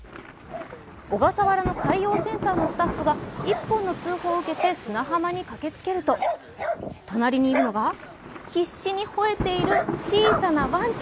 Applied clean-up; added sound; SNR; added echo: none; Thunder; 9 dB; none.